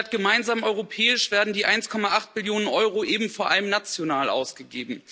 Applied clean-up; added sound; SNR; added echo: none; none; none; none.